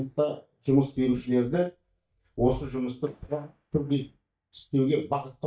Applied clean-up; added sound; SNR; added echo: neural mask model DeepFilterNet 3.